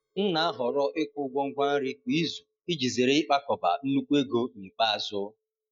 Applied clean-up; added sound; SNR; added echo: neural mask model DeepFilterNet 3.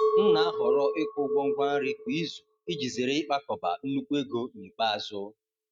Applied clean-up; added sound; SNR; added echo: neural mask model RNNoise.